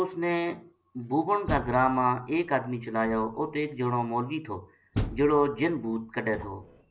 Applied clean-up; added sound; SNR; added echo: none; Door; 12 dB; none.